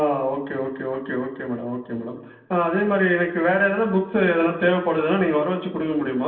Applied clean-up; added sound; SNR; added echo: none; none; none; reverberation time 0.9 s.